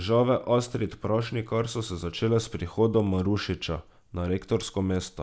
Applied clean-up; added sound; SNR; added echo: none; none; none; none.